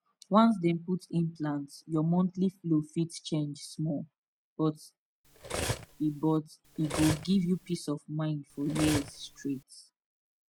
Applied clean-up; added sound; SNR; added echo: none; Cutlery, silverware; 7 dB; none.